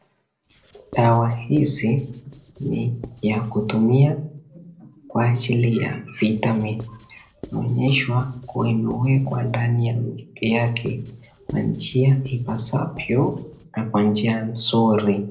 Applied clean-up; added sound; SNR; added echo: neural separator model SepFormer DNS4.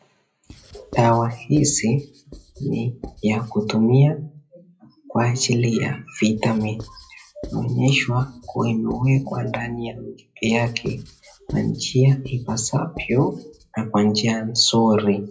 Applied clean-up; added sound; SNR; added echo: classical method WPE with log-MMSE.